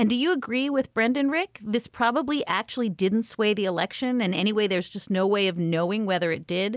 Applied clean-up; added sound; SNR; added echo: none; none; none; none.